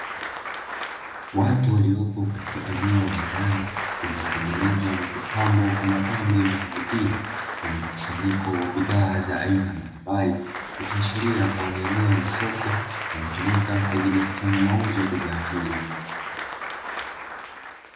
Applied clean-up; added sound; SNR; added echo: none; Applause; 7 dB; reverberation time 0.9 s.